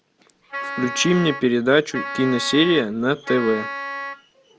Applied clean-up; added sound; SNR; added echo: none; Wind instrument, woodwind instrument; 9 dB; none.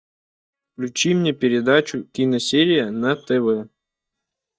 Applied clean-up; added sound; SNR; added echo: neural mask model DeepFilterNet 3.